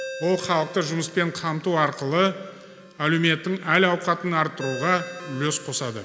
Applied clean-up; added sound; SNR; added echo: none; Ringtone; 15 dB; none.